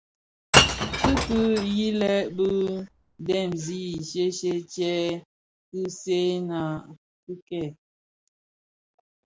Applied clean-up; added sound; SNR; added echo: none; Shatter / Crushing; -1 dB; none.